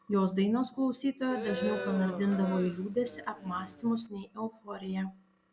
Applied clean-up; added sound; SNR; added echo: none; Crowd; 8 dB; none.